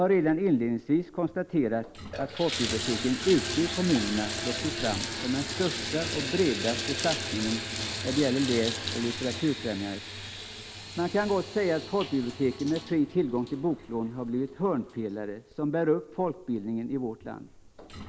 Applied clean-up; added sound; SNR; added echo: none; Bathtub (filling or washing) / Water tap, faucet; 7 dB; none.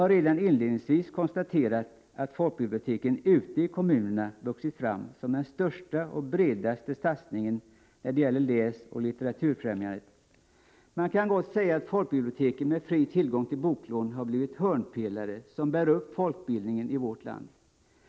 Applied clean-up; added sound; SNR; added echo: none; none; none; none.